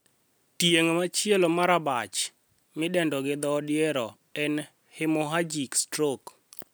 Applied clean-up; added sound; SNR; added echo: none; none; none; none.